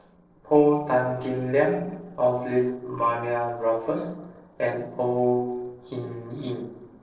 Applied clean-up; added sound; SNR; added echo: neural separator model SepFormer DNS4.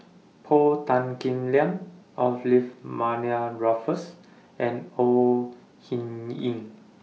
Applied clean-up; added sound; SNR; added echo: none; none; none; none.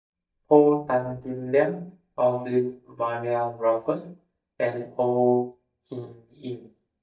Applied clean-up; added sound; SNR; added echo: neural mask model DeepFilterNet 3.